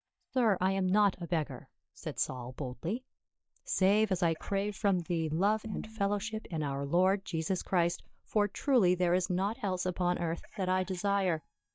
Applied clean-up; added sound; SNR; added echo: neural mask model DeepFilterNet 3.